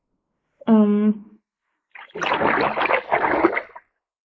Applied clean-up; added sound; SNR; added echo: neural mask model Resemble Enhance denoiser.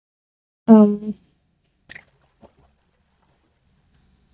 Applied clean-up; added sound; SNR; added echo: neural mask model DeepFilterNet 3.